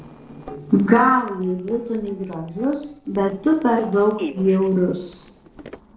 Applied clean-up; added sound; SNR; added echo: neural separator model SepFormer DNS4.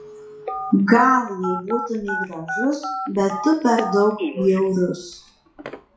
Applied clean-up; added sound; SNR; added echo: classical method WPE with log-MMSE.